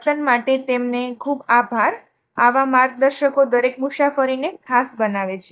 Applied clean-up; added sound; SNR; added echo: neural mask model DeepFilterNet 3.